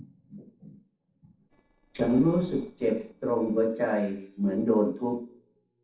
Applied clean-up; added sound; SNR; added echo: neural separator model SepFormer DNS4.